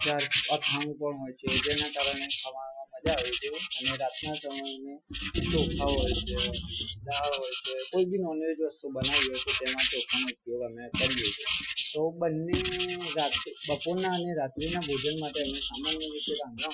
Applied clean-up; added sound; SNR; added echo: classical method Wiener filter.